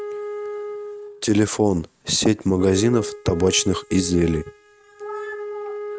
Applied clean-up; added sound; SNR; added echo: neural mask model RNNoise.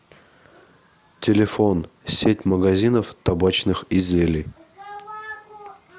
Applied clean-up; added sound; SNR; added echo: none; none; none; none.